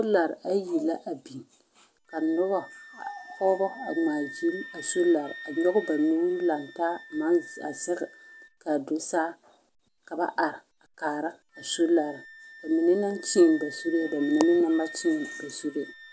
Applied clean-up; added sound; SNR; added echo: none; Wind instrument, woodwind instrument; 17 dB; none.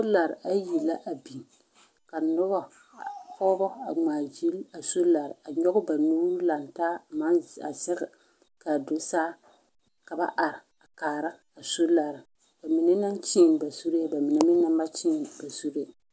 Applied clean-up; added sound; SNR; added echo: none; none; none; none.